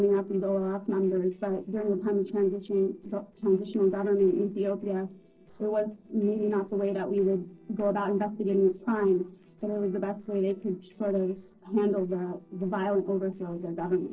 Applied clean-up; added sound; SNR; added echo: neural separator model SepFormer DNS4.